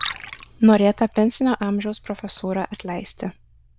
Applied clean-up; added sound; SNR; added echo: neural diffusion model UNIVERSE++.